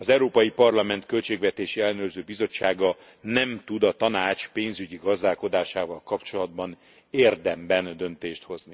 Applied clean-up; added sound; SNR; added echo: none; none; none; none.